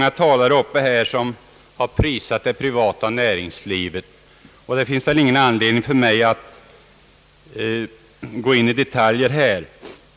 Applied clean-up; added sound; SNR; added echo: none; none; none; none.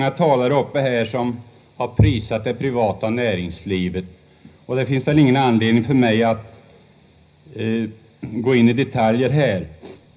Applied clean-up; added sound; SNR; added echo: none; none; none; reverberation time 0.5 s.